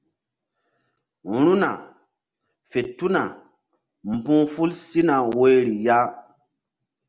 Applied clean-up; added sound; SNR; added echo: none; none; none; none.